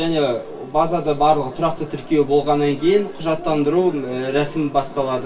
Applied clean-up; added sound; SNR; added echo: none; none; none; reverberation time 0.2 s.